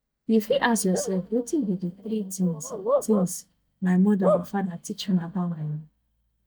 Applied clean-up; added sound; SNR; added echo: neural mask model DeepFilterNet 3.